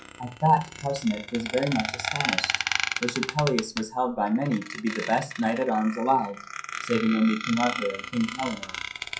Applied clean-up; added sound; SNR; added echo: classical method WPE with log-MMSE.